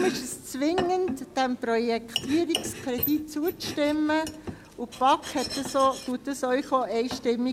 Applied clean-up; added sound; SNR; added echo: none; Domestic sounds, home sounds; 10 dB; none.